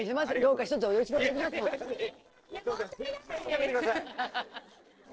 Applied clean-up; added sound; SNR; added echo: neural separator model SepFormer DNS4.